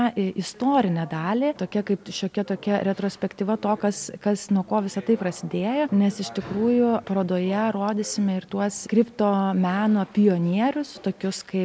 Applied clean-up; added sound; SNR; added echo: none; none; none; none.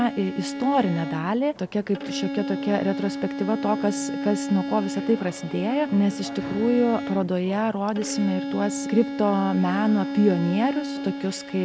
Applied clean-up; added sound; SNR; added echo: none; Bowed string instrument; 7 dB; none.